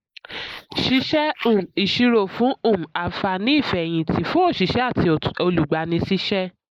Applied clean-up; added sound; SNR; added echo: neural mask model Resemble Enhance denoiser.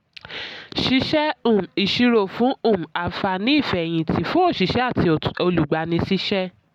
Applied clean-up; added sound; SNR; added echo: none; none; none; none.